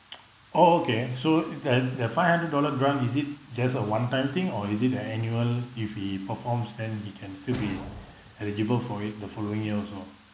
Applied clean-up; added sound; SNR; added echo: none; Whoosh, swoosh, swish; 16 dB; none.